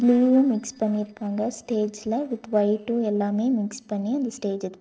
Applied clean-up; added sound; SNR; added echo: neural separator model SepFormer DNS4.